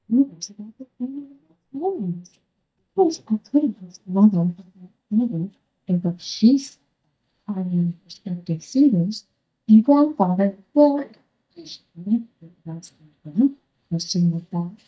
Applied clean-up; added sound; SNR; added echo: neural mask model DeepFilterNet 3.